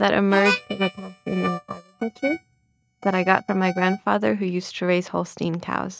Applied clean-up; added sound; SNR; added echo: neural mask model RNNoise.